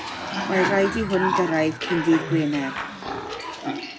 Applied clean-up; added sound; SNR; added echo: none; Cough; 4 dB; none.